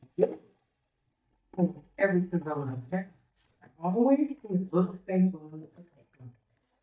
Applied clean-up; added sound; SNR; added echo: neural mask model DeepFilterNet 3.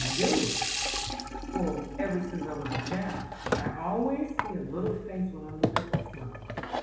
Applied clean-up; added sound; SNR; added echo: none; Sink (filling or washing) / Water tap, faucet; 0 dB; reverberation time 0.9 s.